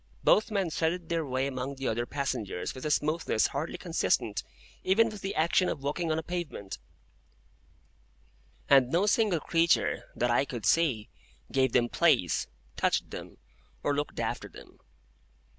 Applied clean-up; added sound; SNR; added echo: none; none; none; none.